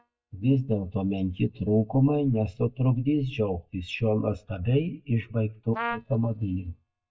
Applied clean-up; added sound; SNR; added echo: neural mask model DeepFilterNet 3.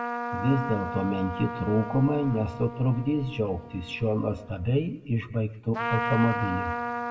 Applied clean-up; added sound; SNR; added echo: none; Trumpet; 7 dB; reverberation time 0.9 s.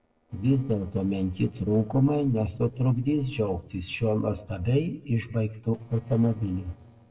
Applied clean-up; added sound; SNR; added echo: neural separator model SepFormer DNS4.